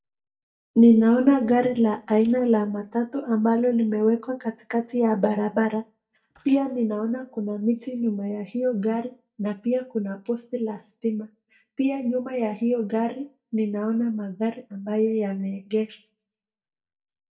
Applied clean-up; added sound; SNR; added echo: neural mask model DeepFilterNet 3.